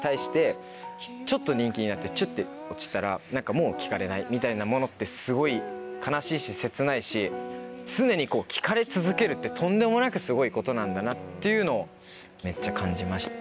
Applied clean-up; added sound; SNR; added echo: none; none; none; none.